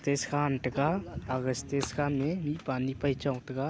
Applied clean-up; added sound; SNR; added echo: none; none; none; none.